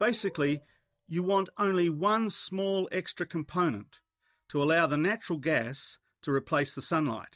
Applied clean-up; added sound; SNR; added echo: neural mask model DeepFilterNet 3.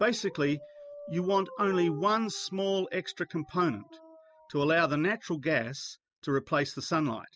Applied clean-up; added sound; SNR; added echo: classical method spectral subtraction.